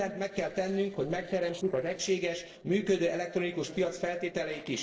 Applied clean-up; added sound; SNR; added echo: neural separator model SepFormer DNS4.